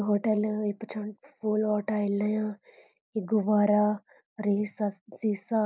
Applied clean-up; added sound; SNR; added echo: none; none; none; none.